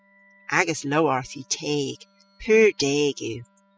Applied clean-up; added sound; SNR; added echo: classical method spectral subtraction.